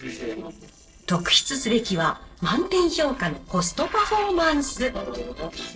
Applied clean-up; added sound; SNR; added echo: neural separator model SepFormer DNS4.